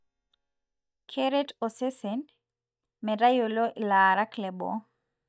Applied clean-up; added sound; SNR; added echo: neural mask model DeepFilterNet 3.